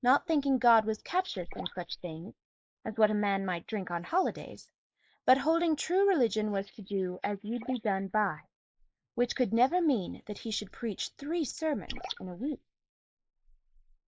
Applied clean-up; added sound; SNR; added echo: neural mask model Resemble Enhance denoiser.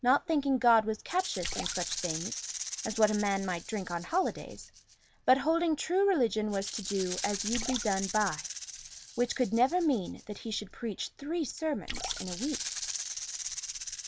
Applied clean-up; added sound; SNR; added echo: none; Splash, splatter + Rattle (instrument); 9 dB; none.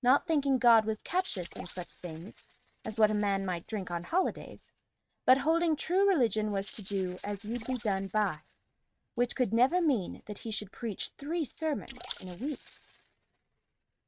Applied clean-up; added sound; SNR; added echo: neural mask model RNNoise.